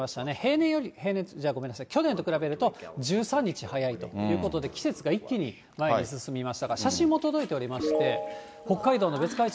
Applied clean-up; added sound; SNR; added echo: none; Toilet flush; 20 dB; none.